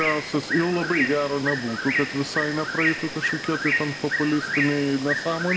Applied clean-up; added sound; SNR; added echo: none; Bird; 2 dB; none.